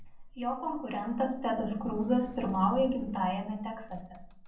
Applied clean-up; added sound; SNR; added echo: none; Sliding door; 15 dB; reverberation time 0.6 s.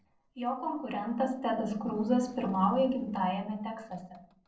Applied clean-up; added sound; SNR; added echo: neural separator model SepFormer DNS4.